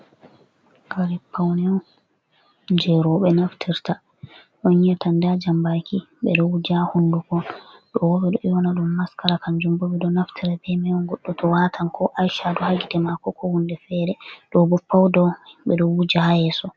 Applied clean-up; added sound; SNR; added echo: none; none; none; none.